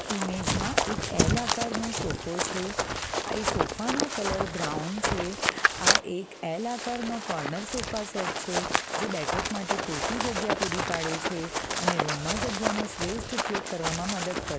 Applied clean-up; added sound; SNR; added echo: none; Run; -4 dB; none.